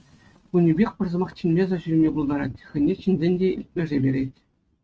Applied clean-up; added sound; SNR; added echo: neural mask model RNNoise.